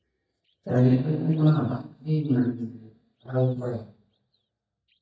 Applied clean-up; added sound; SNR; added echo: neural mask model DeepFilterNet 3.